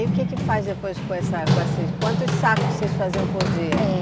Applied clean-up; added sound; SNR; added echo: none; Run; -4 dB; none.